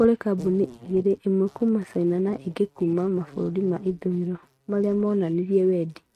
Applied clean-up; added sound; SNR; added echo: neural mask model RNNoise.